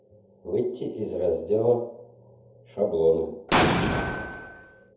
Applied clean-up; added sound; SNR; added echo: none; Explosion; -3 dB; reverberation time 0.7 s.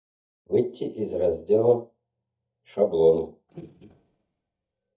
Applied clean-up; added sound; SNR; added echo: neural mask model DeepFilterNet 3.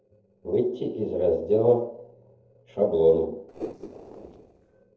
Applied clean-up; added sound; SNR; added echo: neural separator model SepFormer DNS4.